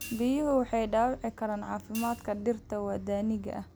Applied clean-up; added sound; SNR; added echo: none; Hi-hat; 20 dB; none.